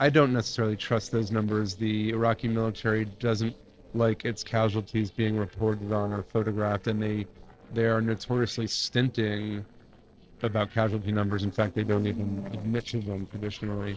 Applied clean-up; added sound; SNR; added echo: neural separator model SepFormer DNS4.